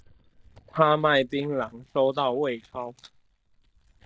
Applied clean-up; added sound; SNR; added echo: neural mask model DeepFilterNet 3.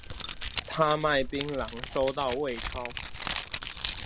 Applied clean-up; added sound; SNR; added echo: none; Keys jangling; -3 dB; none.